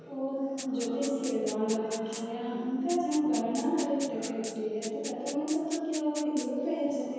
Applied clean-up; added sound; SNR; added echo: none; Rattle (instrument); 13 dB; reverberation time 1.2 s.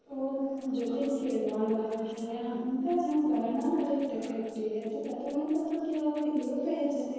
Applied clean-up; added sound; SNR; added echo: neural separator model SepFormer DNS4.